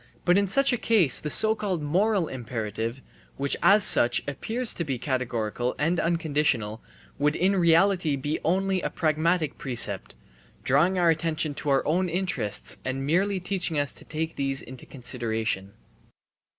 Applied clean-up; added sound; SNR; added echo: none; none; none; none.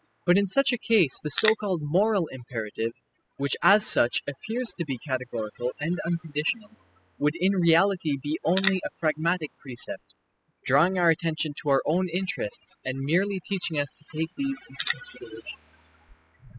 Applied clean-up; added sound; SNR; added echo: classical method spectral subtraction.